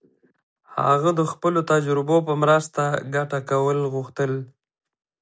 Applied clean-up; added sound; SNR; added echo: none; none; none; none.